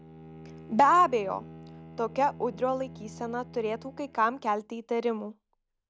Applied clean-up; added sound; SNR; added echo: none; Bowed string instrument; 18 dB; none.